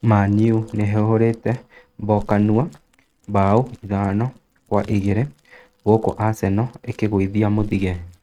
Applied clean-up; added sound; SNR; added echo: neural mask model RNNoise.